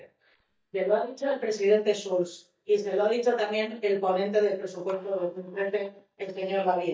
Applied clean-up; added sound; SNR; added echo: neural mask model DeepFilterNet 3.